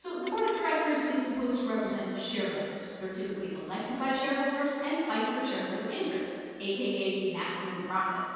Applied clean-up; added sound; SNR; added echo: none; Tools; 15 dB; reverberation time 2.1 s.